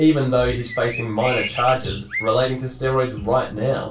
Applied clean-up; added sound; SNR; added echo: none; Bird; 10 dB; reverberation time 0.2 s.